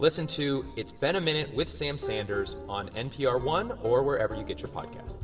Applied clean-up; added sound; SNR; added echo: none; none; none; reverberation time 2.4 s.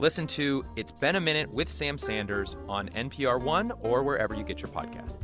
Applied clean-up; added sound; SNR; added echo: none; none; none; none.